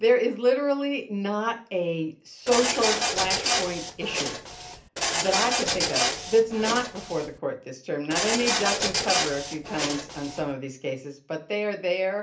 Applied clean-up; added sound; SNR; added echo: none; Printer; 1 dB; reverberation time 0.3 s.